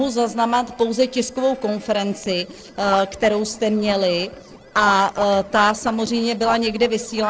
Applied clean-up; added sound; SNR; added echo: neural separator model SepFormer DNS4.